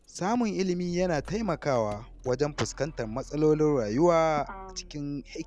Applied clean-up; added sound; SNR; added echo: none; Motor vehicle (road); 18 dB; none.